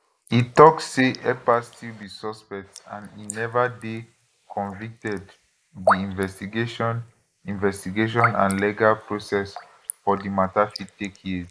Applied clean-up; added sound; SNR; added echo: neural mask model Resemble Enhance denoiser.